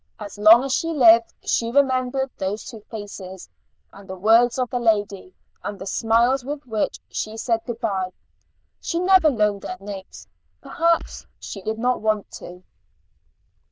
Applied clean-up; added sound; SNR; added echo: neural diffusion model UNIVERSE++.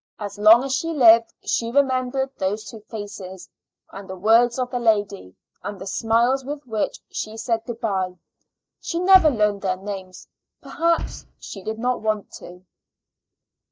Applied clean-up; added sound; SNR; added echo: neural mask model DeepFilterNet 3.